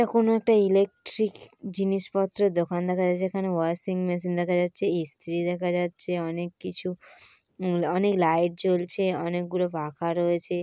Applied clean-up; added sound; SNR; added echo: none; none; none; none.